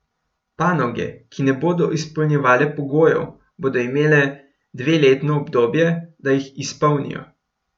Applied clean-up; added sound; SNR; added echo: none; none; none; none.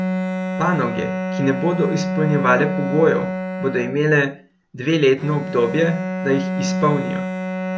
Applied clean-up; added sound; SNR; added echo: none; Bowed string instrument; 4 dB; none.